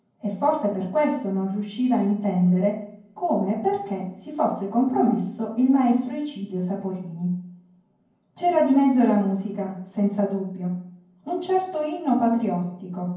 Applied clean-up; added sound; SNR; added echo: none; none; none; reverberation time 0.9 s.